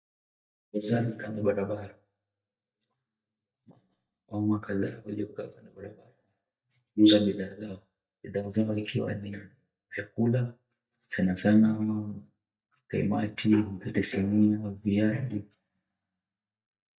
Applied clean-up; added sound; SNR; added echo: neural mask model DeepFilterNet 3.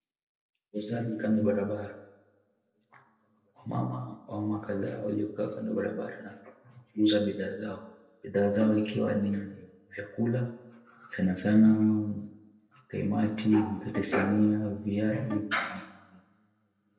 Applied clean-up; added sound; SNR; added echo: none; Bowed string instrument; 12 dB; reverberation time 0.7 s.